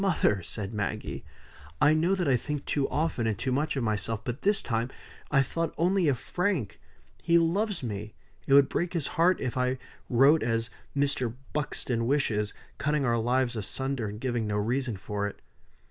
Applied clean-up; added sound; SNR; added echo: none; none; none; none.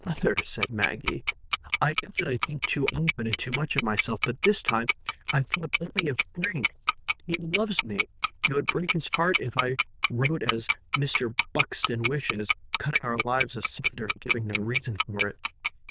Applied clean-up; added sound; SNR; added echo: neural diffusion model UNIVERSE++.